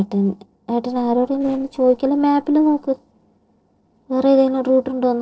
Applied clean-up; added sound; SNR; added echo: neural separator model SepFormer DNS4.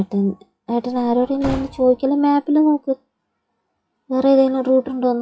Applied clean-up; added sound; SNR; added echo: classical method WPE with log-MMSE.